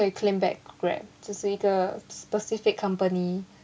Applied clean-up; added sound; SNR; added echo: none; none; none; none.